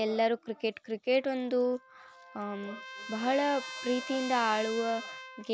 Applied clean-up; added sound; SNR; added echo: none; Trumpet; 13 dB; none.